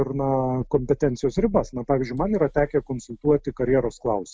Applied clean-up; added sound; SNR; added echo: none; none; none; none.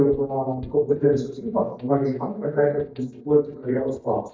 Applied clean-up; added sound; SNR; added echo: neural mask model DeepFilterNet 3.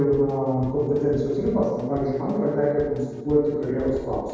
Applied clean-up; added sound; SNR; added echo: none; Drum kit; 19 dB; reverberation time 1.2 s.